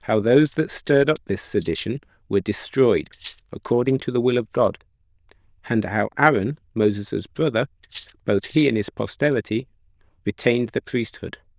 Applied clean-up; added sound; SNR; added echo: neural diffusion model UNIVERSE++.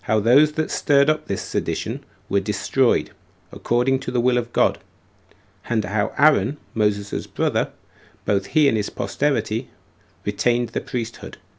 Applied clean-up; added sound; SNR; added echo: none; none; none; none.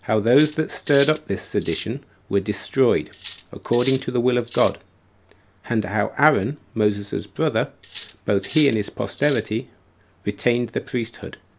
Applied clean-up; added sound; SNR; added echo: none; Cutlery, silverware; 10 dB; none.